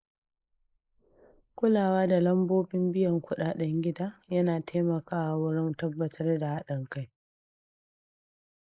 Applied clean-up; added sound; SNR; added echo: neural mask model Resemble Enhance denoiser.